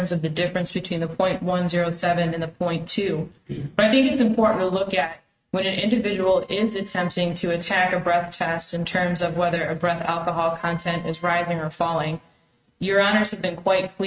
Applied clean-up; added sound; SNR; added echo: neural mask model RNNoise.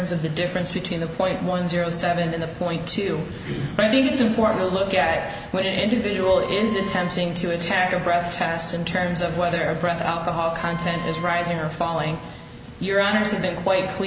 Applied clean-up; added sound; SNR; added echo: none; Wind instrument, woodwind instrument; 15 dB; none.